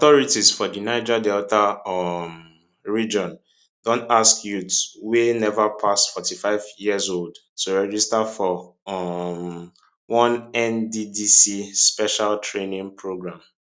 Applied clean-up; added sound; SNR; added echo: none; none; none; none.